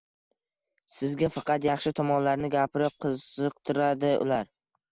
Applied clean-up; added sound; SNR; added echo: none; Tambourine; 14 dB; none.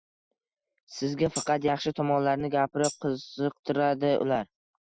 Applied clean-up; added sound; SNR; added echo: classical method Wiener filter.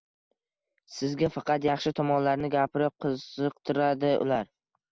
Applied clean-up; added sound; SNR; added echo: none; none; none; none.